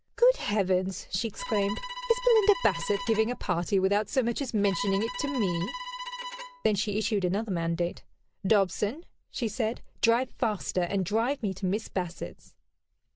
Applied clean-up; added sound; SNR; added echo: none; Bowed string instrument; 11 dB; none.